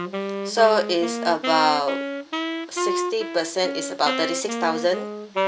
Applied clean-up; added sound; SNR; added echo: none; Wind instrument, woodwind instrument; 4 dB; none.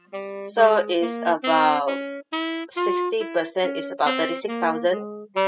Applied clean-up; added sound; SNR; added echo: classical method spectral subtraction.